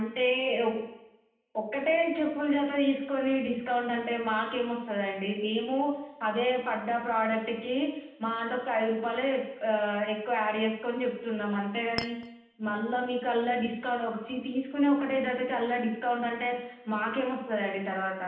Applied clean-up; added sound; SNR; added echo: none; Chink, clink; 11 dB; reverberation time 0.9 s.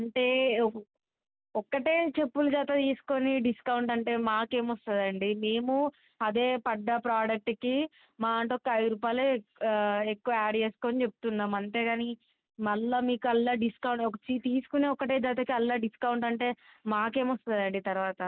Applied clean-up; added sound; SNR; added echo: none; none; none; none.